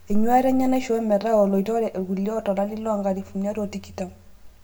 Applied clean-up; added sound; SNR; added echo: none; none; none; reverberation time 0.5 s.